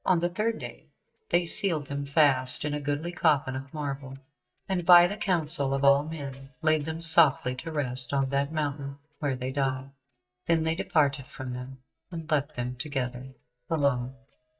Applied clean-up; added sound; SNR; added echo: neural mask model DeepFilterNet 3.